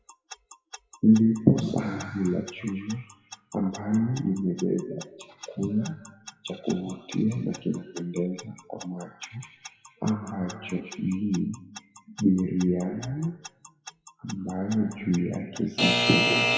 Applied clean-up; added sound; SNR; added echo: classical method WPE with log-MMSE.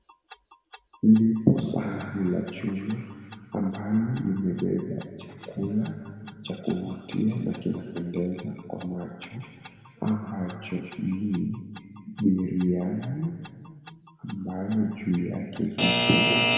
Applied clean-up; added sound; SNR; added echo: none; Alarm / Clock; 7 dB; reverberation time 2.2 s.